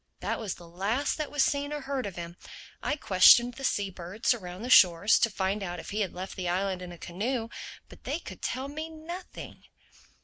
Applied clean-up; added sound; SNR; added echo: none; none; none; none.